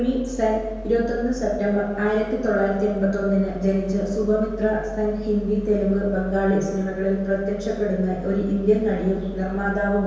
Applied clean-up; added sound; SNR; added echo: none; Mechanisms; 15 dB; reverberation time 1.2 s.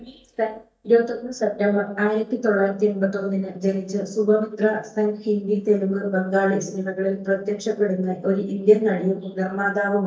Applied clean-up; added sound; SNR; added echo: neural mask model DeepFilterNet 3.